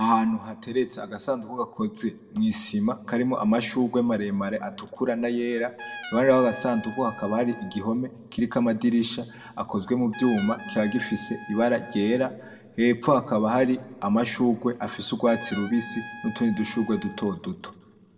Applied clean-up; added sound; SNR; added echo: none; Trumpet; 17 dB; reverberation time 1.0 s.